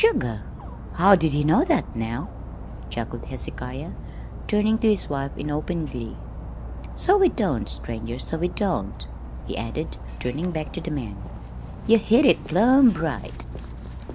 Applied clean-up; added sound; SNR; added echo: none; Dog; 10 dB; none.